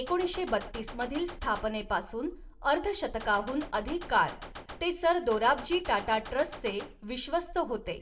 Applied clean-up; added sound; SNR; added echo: none; Gunshot, gunfire; 14 dB; reverberation time 0.4 s.